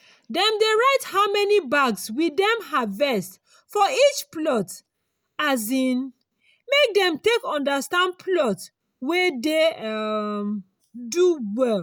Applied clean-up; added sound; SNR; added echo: none; none; none; none.